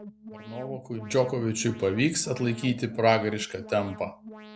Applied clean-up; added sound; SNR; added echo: none; Alarm; 16 dB; none.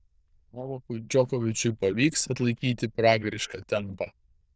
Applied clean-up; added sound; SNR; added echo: neural diffusion model UNIVERSE++.